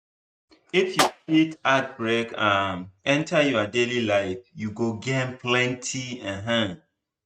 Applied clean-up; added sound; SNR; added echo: neural mask model RNNoise.